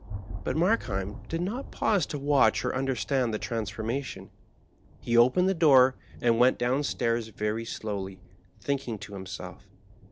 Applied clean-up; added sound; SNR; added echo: none; Thunder; 14 dB; none.